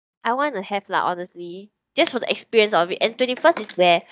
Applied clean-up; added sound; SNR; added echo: neural mask model DeepFilterNet 3.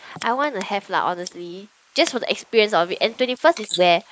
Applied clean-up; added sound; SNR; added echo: neural mask model Resemble Enhance denoiser.